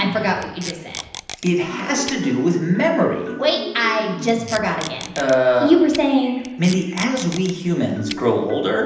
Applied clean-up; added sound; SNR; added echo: none; Packing tape, duct tape; 16 dB; reverberation time 0.9 s.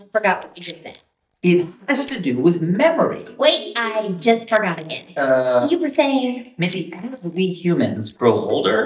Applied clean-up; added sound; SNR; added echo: neural mask model DeepFilterNet 3.